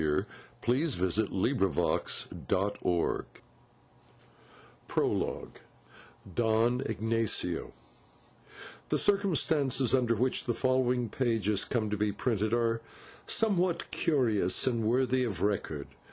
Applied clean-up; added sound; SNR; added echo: none; none; none; none.